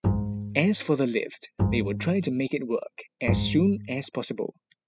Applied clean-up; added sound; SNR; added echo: classical method spectral subtraction.